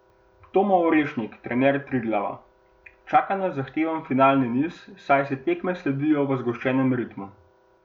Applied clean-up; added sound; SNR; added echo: none; none; none; none.